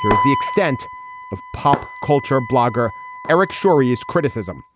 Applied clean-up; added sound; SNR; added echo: none; Shatter + Wind instrument, woodwind instrument; 7 dB; none.